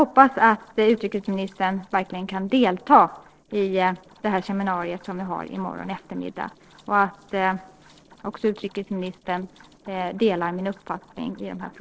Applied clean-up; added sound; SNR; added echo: neural separator model SepFormer DNS4.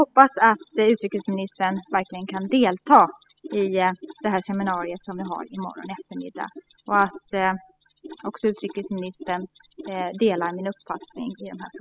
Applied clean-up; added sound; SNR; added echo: classical method spectral subtraction.